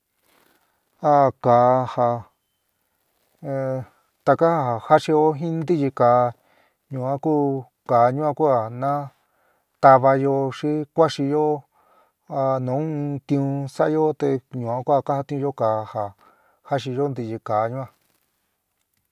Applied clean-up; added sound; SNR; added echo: none; none; none; none.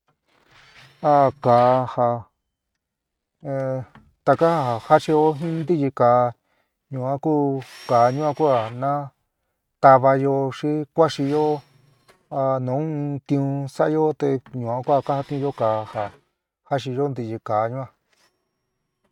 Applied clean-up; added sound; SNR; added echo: neural mask model RNNoise.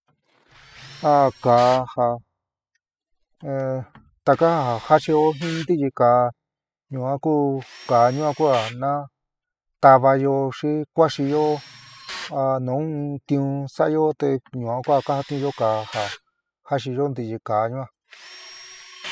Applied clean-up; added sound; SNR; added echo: classical method spectral subtraction.